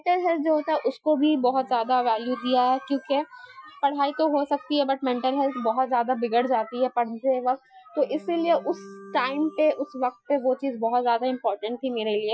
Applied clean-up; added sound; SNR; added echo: classical method Wiener filter.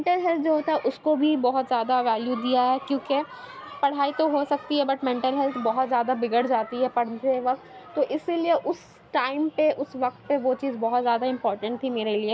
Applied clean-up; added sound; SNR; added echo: none; none; none; none.